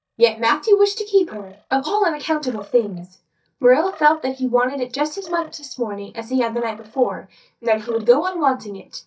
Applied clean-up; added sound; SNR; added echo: neural mask model DeepFilterNet 3.